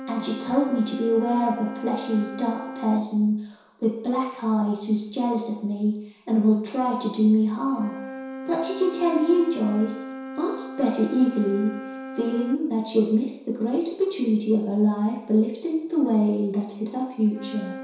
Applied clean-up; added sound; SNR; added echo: none; Wind instrument, woodwind instrument; 15 dB; reverberation time 0.7 s.